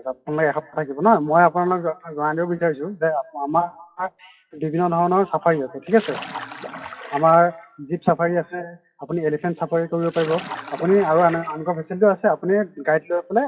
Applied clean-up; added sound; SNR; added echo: classical method WPE with log-MMSE.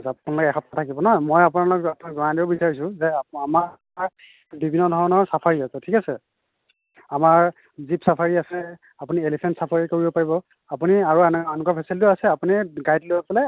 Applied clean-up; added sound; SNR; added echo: none; none; none; none.